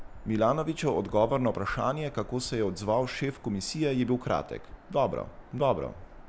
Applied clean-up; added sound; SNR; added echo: none; Bird vocalization, bird call, bird song; 17 dB; none.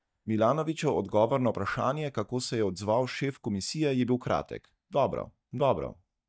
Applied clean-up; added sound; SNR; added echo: neural mask model DeepFilterNet 3.